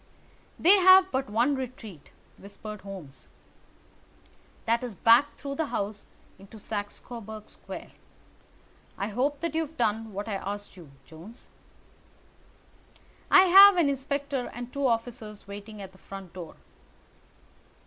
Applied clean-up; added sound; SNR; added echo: none; none; none; none.